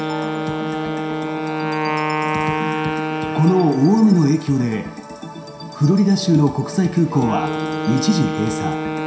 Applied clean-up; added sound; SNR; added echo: none; Wind instrument, woodwind instrument; 5 dB; reverberation time 0.7 s.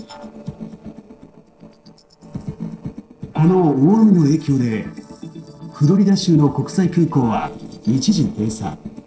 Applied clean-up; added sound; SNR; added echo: neural separator model SepFormer DNS4.